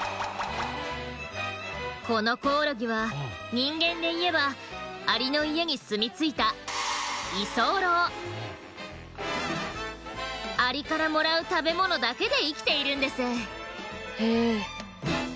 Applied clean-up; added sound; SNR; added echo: none; none; none; none.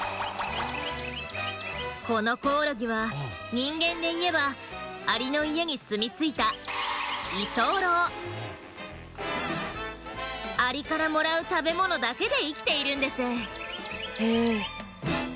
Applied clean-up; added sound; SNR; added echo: none; Chirp, tweet; 17 dB; none.